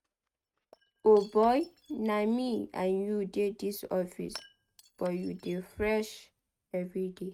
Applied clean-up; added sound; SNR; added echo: neural mask model RNNoise.